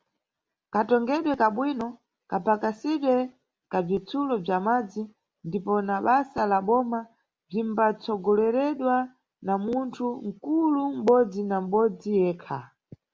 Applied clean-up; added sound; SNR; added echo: none; none; none; none.